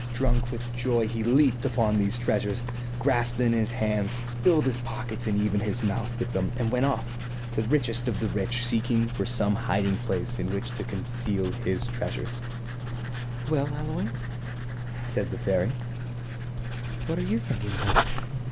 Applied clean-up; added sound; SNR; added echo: none; Writing; 3 dB; none.